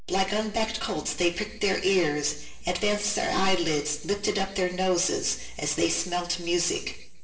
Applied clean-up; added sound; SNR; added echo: none; none; none; reverberation time 0.7 s.